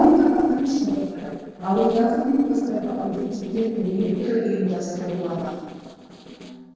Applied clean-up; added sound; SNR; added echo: neural separator model SepFormer DNS4.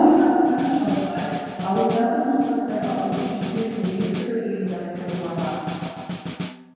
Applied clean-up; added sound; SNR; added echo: none; Snare drum; 10 dB; reverberation time 2.1 s.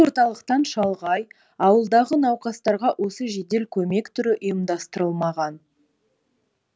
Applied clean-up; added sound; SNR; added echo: none; none; none; none.